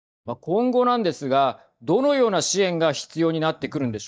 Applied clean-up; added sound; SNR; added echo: neural mask model DeepFilterNet 3.